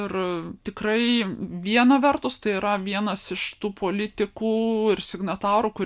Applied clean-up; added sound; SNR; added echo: none; none; none; none.